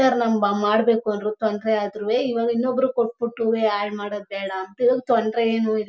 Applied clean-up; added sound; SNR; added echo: none; none; none; none.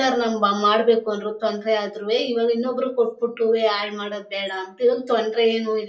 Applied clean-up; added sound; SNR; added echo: none; none; none; reverberation time 0.2 s.